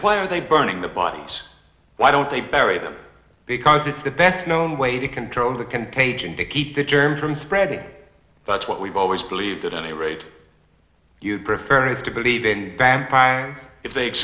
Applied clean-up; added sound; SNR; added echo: none; none; none; none.